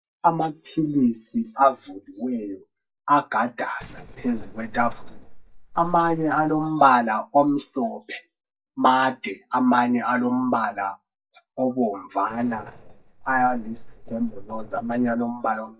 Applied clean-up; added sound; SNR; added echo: neural mask model DeepFilterNet 3.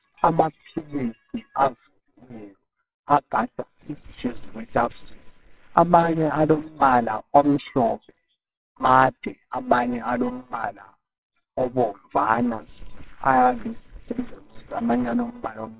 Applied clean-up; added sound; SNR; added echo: neural separator model SepFormer WHAMR!.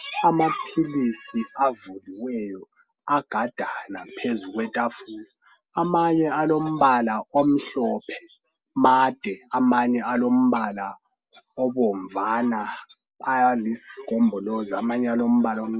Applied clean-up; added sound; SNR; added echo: none; none; none; none.